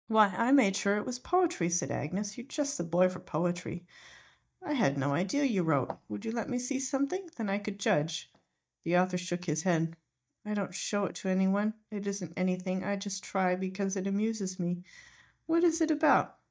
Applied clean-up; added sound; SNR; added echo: neural mask model DeepFilterNet 3.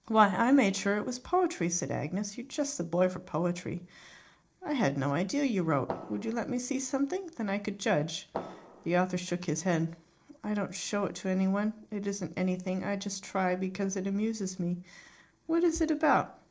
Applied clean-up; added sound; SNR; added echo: neural separator model SepFormer DNS4.